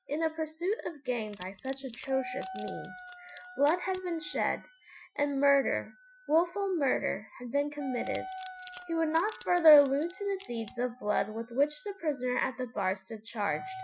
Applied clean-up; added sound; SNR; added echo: classical method Wiener filter.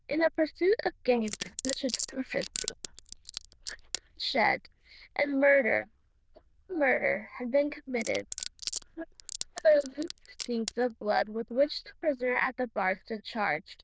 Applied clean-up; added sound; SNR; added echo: neural diffusion model UNIVERSE++.